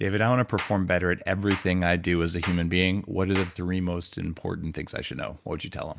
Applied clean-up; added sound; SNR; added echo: none; Clapping; 14 dB; none.